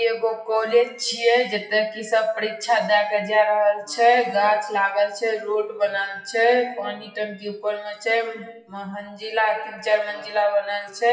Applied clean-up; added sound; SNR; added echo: classical method WPE with log-MMSE.